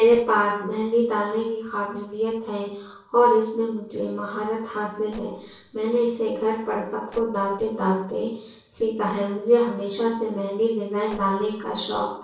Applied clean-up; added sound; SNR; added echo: neural separator model SepFormer DNS4.